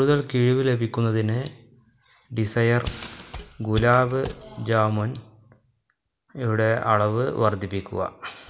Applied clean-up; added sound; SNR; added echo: none; Mechanisms; 12 dB; none.